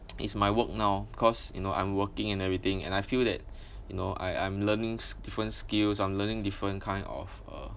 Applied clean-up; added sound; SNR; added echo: none; none; none; none.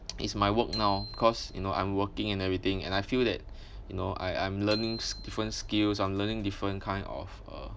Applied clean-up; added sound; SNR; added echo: none; Bicycle bell; 16 dB; none.